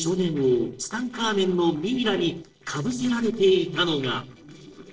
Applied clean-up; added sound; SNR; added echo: neural separator model SepFormer DNS4.